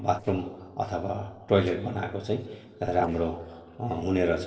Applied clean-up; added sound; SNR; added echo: neural separator model SepFormer DNS4.